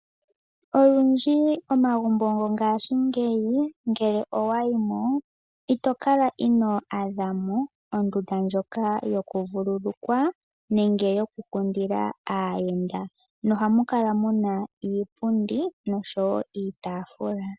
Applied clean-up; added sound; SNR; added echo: none; none; none; none.